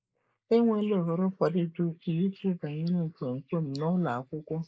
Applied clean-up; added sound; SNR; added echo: neural mask model Resemble Enhance denoiser.